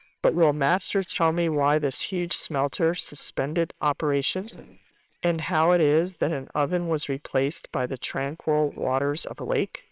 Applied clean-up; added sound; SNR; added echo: neural separator model SepFormer WHAMR!.